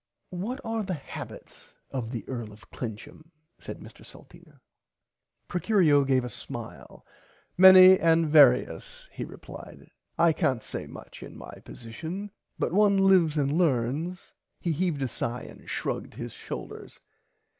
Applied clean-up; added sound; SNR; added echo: none; none; none; none.